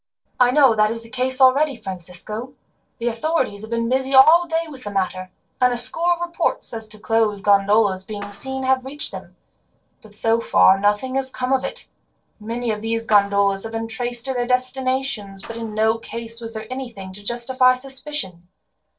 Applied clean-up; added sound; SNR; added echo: neural separator model SepFormer DNS4.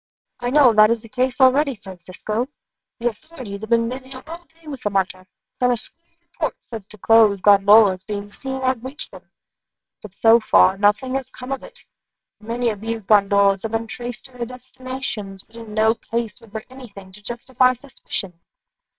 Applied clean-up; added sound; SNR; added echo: neural separator model SepFormer WHAMR!.